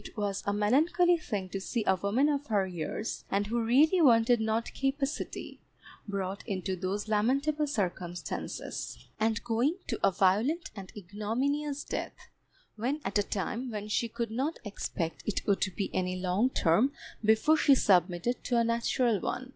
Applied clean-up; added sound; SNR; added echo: none; none; none; none.